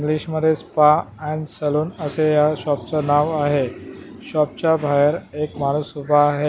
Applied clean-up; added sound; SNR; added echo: none; none; none; none.